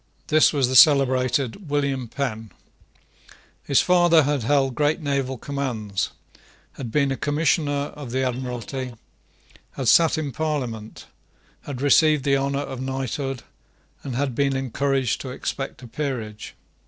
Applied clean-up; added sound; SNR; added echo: neural separator model SepFormer DNS4.